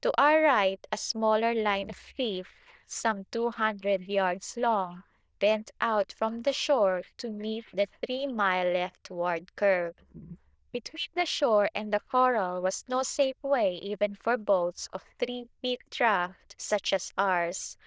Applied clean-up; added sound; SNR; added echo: neural diffusion model UNIVERSE++.